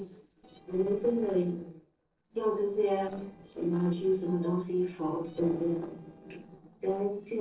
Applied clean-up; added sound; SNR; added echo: neural separator model SepFormer DNS4.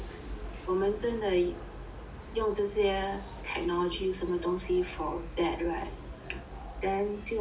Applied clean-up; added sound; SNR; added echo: none; none; none; none.